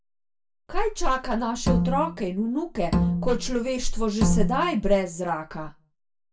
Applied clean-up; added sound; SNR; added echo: none; Bowed string instrument; 2 dB; reverberation time 0.2 s.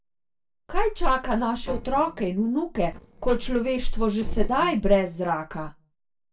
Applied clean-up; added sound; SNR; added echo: neural separator model SepFormer DNS4.